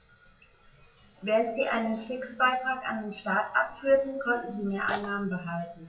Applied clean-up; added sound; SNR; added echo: classical method WPE with log-MMSE.